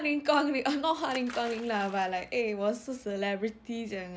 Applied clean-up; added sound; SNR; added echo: none; Splash, splatter; 18 dB; none.